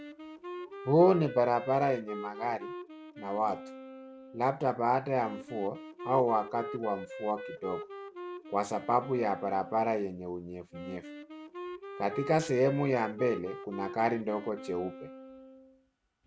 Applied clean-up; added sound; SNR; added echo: none; Wind instrument, woodwind instrument; 12 dB; none.